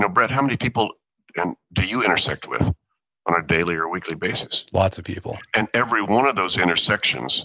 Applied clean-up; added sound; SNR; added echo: none; none; none; none.